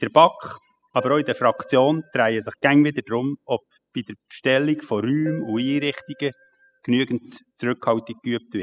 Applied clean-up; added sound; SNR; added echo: classical method spectral subtraction.